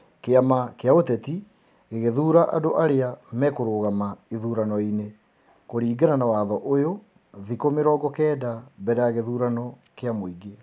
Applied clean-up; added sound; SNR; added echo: none; none; none; none.